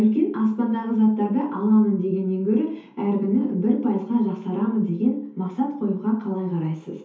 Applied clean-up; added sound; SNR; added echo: none; none; none; reverberation time 0.5 s.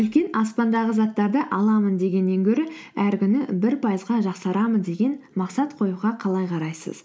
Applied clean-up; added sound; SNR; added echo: none; none; none; none.